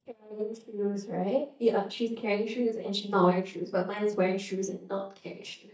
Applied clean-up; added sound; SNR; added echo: neural mask model DeepFilterNet 3.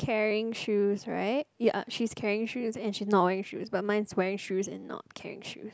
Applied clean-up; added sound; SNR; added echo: none; none; none; none.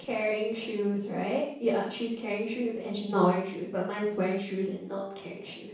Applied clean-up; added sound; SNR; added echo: neural separator model SepFormer DNS4.